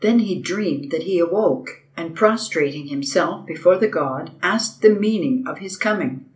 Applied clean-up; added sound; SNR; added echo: none; none; none; reverberation time 0.3 s.